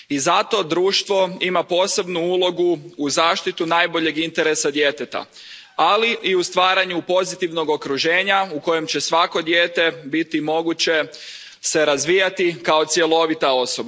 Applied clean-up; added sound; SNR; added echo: none; none; none; none.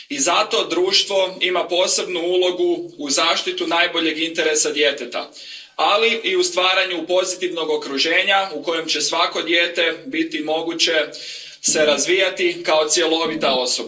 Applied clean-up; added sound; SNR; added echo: neural separator model SepFormer DNS4.